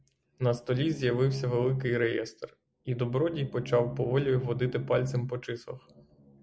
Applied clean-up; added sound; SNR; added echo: none; none; none; none.